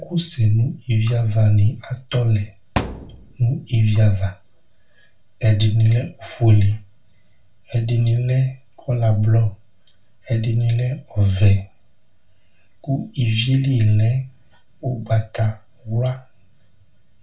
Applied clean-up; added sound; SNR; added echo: none; Thump, thud; 10 dB; reverberation time 0.2 s.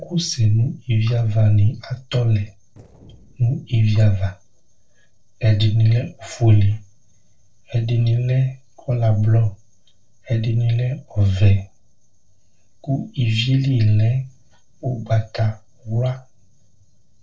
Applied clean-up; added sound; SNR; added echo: neural separator model SepFormer DNS4.